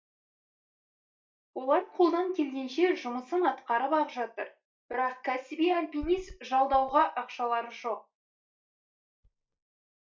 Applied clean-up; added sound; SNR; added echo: neural mask model DeepFilterNet 3.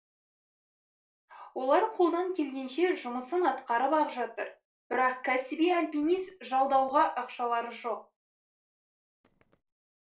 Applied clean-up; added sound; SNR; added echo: neural separator model SepFormer DNS4.